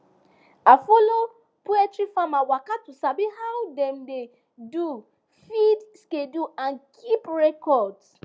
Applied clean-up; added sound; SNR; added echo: none; none; none; none.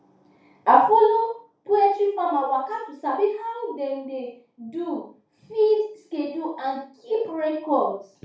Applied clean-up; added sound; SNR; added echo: none; none; none; reverberation time 0.4 s.